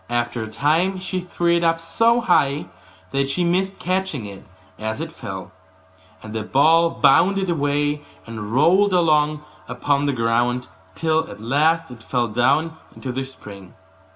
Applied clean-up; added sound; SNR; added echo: none; none; none; none.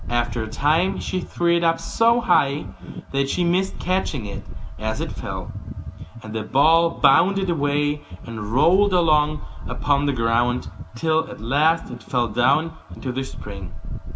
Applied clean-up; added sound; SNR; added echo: none; Wind; 8 dB; none.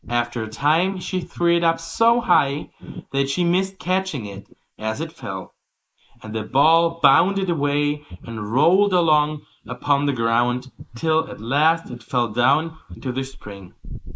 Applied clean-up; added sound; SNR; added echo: neural mask model Resemble Enhance denoiser.